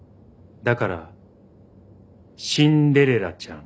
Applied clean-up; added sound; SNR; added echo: none; none; none; none.